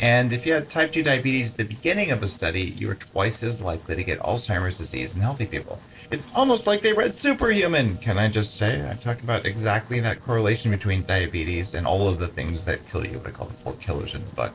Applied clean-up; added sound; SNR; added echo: neural separator model SepFormer DNS4.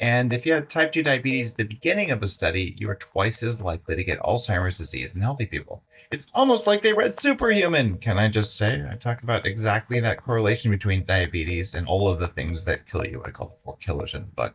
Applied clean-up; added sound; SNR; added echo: neural mask model DeepFilterNet 3.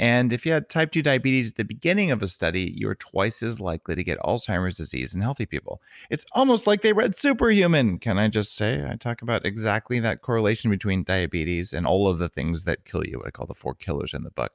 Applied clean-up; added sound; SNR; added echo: none; none; none; none.